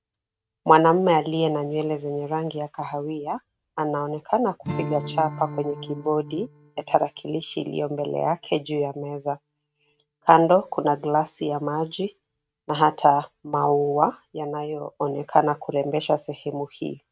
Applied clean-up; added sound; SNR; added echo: neural mask model RNNoise.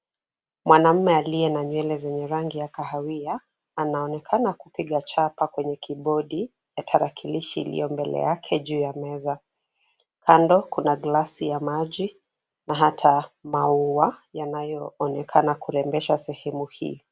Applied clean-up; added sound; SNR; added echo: none; none; none; none.